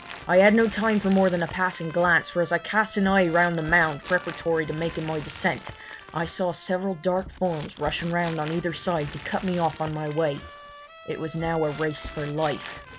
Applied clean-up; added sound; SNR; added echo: none; Crumpling, crinkling + Trumpet; 16 dB; none.